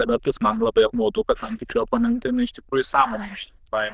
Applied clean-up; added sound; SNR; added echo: neural diffusion model UNIVERSE++.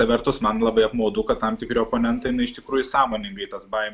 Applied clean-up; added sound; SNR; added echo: none; none; none; none.